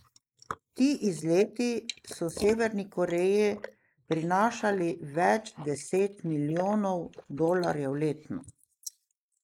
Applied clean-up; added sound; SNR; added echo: neural mask model Resemble Enhance denoiser.